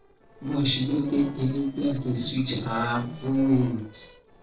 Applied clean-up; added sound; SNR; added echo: neural separator model SepFormer DNS4.